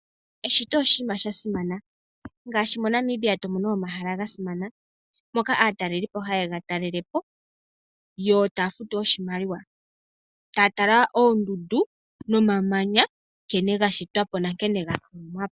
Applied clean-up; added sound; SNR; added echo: none; none; none; none.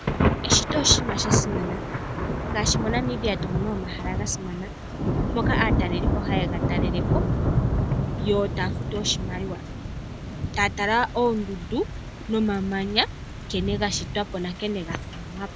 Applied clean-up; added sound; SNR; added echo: none; Thunder / Rain; -1 dB; none.